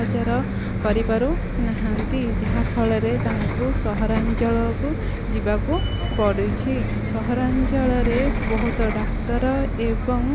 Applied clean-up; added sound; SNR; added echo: none; Bus; -1 dB; none.